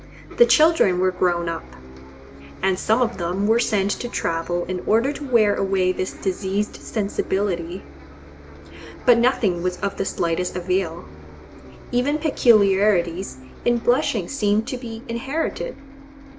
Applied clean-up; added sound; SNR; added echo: none; Bus; 17 dB; none.